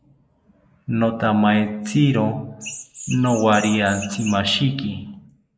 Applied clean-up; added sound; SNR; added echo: neural mask model Resemble Enhance denoiser.